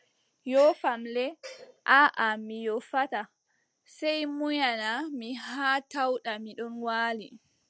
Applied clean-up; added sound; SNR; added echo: none; none; none; none.